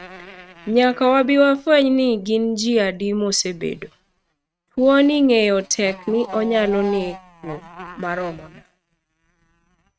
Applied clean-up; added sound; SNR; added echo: neural mask model RNNoise.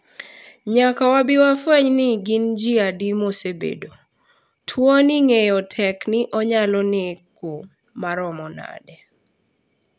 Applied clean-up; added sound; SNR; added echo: none; none; none; none.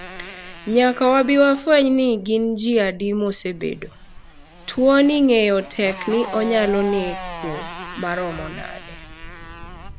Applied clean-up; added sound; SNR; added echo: none; Motorcycle + Ocean; 15 dB; none.